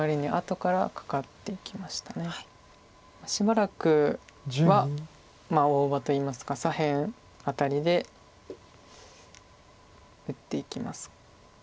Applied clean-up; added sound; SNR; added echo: none; none; none; none.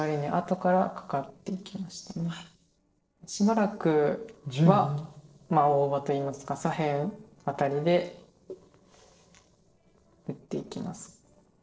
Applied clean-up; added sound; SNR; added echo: neural separator model SepFormer DNS4.